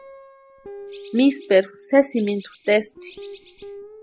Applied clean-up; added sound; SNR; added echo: none; Bird + Guitar; 17 dB; none.